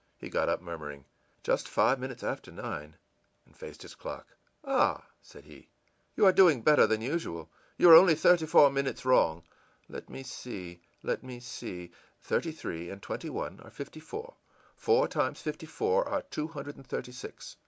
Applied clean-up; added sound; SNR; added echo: none; none; none; none.